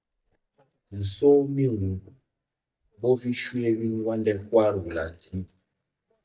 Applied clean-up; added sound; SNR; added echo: neural mask model DeepFilterNet 3.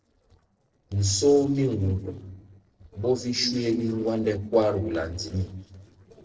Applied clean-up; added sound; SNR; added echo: neural separator model SepFormer DNS4.